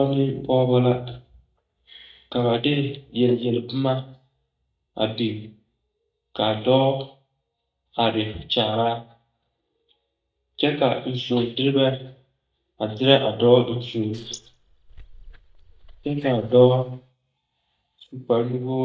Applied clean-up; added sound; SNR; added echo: neural mask model DeepFilterNet 3.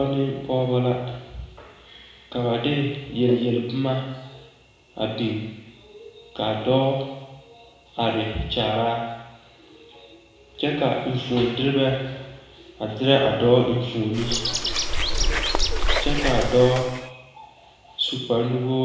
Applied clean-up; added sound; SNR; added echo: none; Bird; -2 dB; reverberation time 1.0 s.